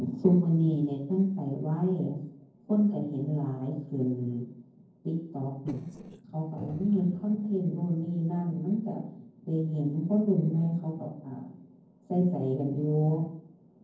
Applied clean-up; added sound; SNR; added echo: neural separator model SepFormer DNS4.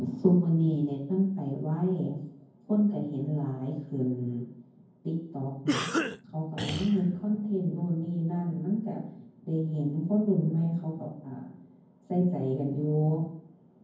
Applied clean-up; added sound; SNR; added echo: none; Cough; 4 dB; reverberation time 0.9 s.